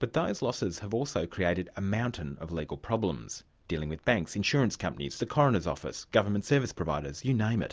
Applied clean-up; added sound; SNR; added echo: none; none; none; none.